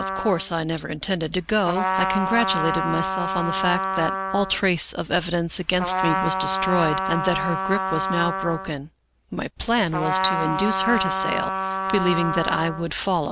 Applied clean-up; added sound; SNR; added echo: none; Trumpet; 2 dB; none.